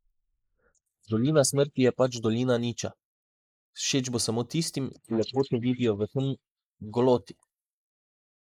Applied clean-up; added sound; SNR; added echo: neural mask model Resemble Enhance denoiser.